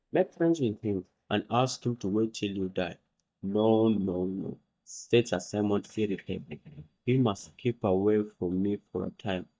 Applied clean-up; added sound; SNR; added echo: neural mask model DeepFilterNet 3.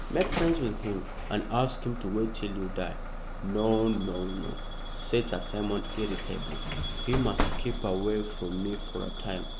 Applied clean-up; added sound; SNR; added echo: none; Bus / Alarm; 2 dB; none.